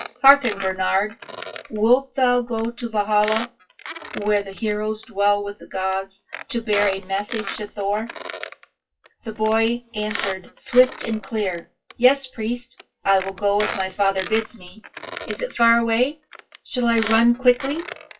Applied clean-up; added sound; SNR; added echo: classical method WPE with log-MMSE.